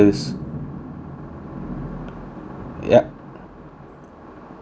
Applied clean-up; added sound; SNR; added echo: none; none; none; none.